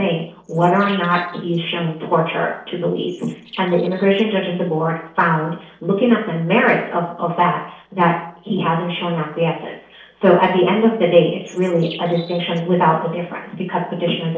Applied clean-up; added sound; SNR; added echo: neural separator model SepFormer DNS4.